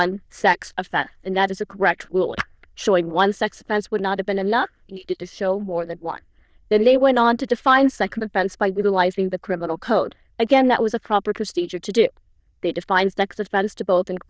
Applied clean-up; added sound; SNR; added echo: neural diffusion model UNIVERSE++.